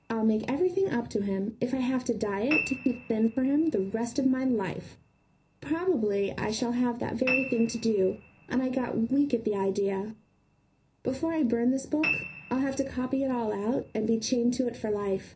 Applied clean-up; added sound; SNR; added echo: none; Piano; 13 dB; reverberation time 0.5 s.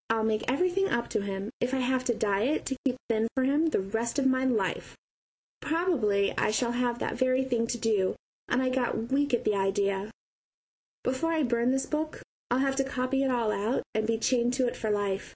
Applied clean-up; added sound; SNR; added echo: none; none; none; none.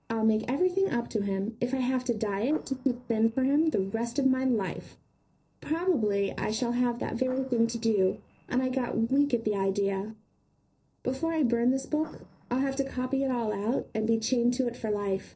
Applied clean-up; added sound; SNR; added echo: neural separator model SepFormer DNS4.